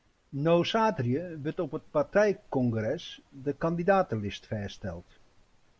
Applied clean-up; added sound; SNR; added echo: none; none; none; none.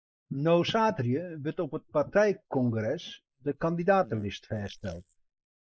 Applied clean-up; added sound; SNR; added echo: neural mask model Resemble Enhance denoiser.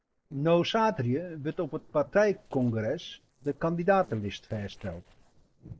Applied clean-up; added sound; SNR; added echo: neural separator model SepFormer DNS4.